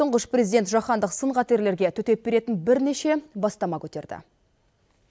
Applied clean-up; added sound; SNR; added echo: none; none; none; none.